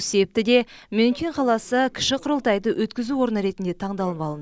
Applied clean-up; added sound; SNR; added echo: none; none; none; none.